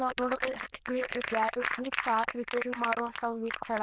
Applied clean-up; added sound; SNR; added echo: neural diffusion model UNIVERSE++.